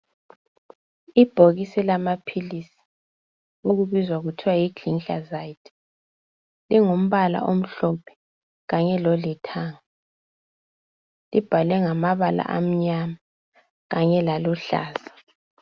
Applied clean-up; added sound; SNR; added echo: none; none; none; none.